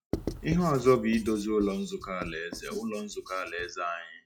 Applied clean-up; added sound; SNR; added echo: classical method log-MMSE.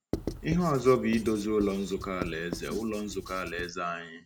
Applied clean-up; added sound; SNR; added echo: none; Writing; 10 dB; none.